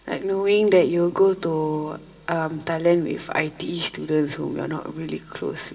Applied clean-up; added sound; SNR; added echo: none; none; none; reverberation time 1.4 s.